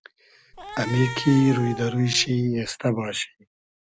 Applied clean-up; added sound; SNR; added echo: none; Cat; 12 dB; none.